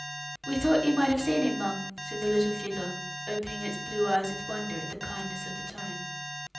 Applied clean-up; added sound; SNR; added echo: none; Alarm; 8 dB; reverberation time 0.6 s.